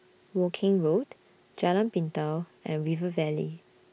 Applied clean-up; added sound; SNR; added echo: none; none; none; none.